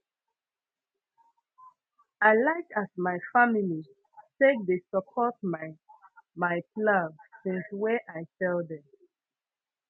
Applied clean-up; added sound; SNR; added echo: none; none; none; none.